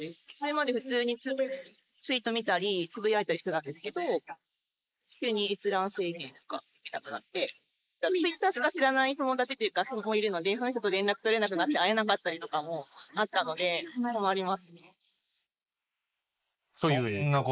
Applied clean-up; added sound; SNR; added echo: neural mask model Resemble Enhance denoiser.